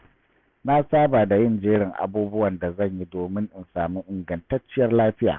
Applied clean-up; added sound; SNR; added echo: none; none; none; none.